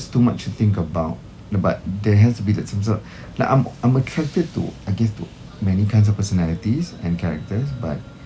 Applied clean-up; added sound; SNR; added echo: none; none; none; none.